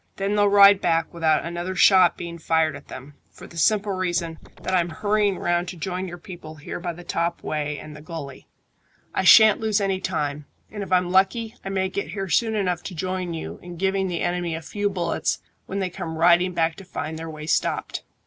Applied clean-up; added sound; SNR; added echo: none; Scratching (performance technique); 16 dB; none.